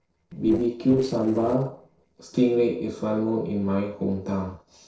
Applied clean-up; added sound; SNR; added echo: neural separator model SepFormer DNS4.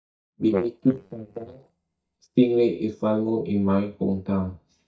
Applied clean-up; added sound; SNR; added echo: neural mask model DeepFilterNet 3.